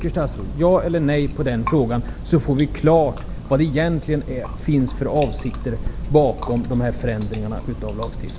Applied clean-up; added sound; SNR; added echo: none; Chewing, mastication; 8 dB; none.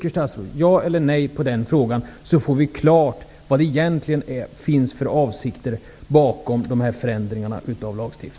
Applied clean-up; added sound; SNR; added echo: none; none; none; none.